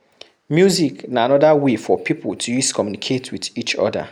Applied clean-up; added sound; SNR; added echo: none; none; none; none.